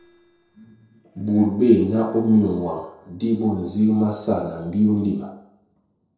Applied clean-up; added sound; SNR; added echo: neural separator model SepFormer DNS4.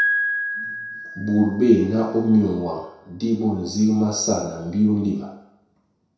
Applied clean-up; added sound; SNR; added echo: none; Piano; 9 dB; reverberation time 0.7 s.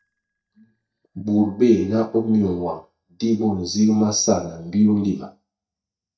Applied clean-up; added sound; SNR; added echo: neural mask model DeepFilterNet 3.